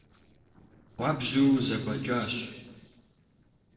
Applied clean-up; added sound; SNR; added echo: neural separator model SepFormer DNS4.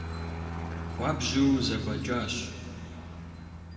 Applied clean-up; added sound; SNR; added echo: none; Aircraft; 6 dB; reverberation time 2.2 s.